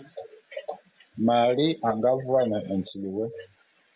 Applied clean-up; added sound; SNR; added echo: none; none; none; none.